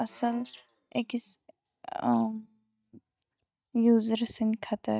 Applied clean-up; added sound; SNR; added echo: neural mask model DeepFilterNet 3.